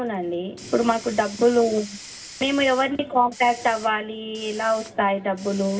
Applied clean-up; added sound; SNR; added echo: none; Hiss; 19 dB; reverberation time 0.4 s.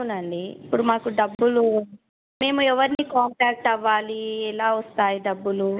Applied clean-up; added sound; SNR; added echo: none; none; none; none.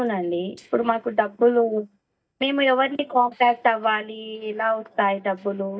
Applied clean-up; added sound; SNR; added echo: neural mask model DeepFilterNet 3.